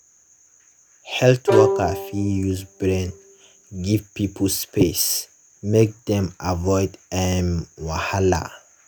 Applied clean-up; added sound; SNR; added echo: none; Bowed string instrument; 2 dB; none.